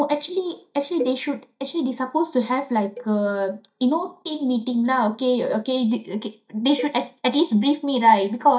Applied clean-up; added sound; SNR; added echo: neural mask model DeepFilterNet 3.